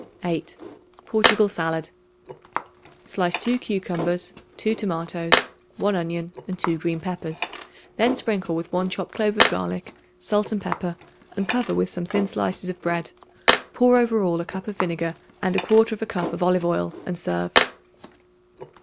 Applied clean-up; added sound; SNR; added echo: none; Tools; 4 dB; none.